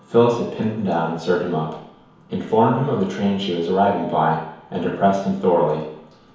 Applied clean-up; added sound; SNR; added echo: none; none; none; reverberation time 1.0 s.